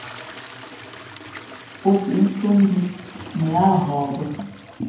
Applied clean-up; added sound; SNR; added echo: none; Toilet flush; 15 dB; reverberation time 0.9 s.